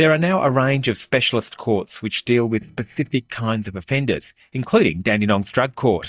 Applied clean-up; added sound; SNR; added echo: neural mask model DeepFilterNet 3.